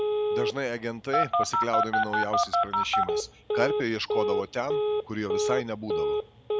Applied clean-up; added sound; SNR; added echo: none; Telephone; -5 dB; none.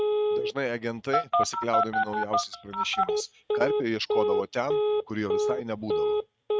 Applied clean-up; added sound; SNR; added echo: neural mask model RNNoise.